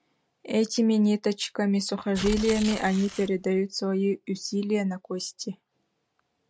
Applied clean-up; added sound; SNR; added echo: none; Tearing; 10 dB; none.